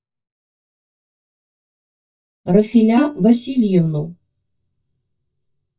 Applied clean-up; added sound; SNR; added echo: neural mask model DeepFilterNet 3.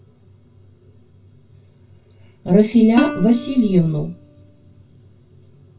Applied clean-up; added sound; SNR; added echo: none; Plucked string instrument; 9 dB; reverberation time 0.1 s.